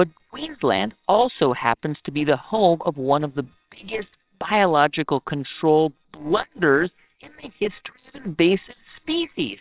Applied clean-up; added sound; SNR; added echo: neural separator model SepFormer WHAMR!.